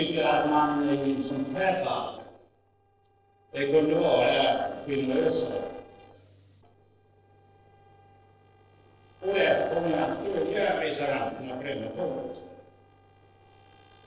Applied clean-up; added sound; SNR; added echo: neural separator model SepFormer DNS4.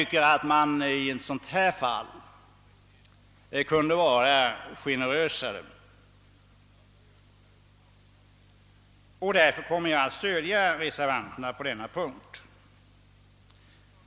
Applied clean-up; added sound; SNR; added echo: none; none; none; none.